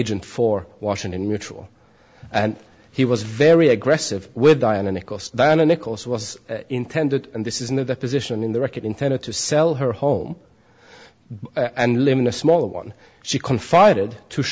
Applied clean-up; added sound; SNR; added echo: none; none; none; none.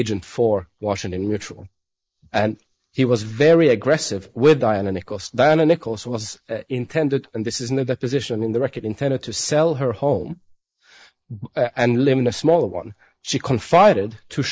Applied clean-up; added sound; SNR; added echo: neural mask model Resemble Enhance denoiser.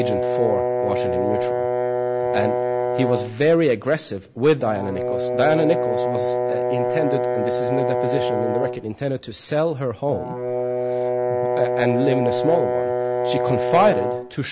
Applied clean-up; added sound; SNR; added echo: none; Brass instrument; -1 dB; none.